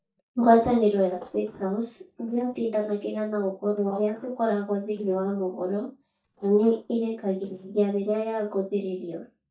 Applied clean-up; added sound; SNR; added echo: neural mask model DeepFilterNet 3.